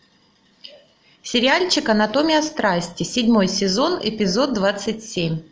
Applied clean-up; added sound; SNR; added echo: none; none; none; none.